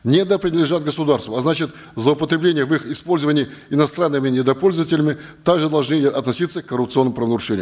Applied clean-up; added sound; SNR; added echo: none; none; none; none.